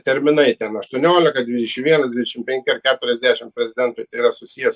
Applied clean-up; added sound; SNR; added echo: neural mask model Resemble Enhance denoiser.